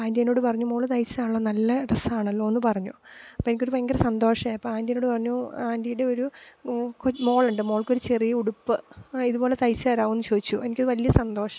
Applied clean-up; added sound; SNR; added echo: none; none; none; none.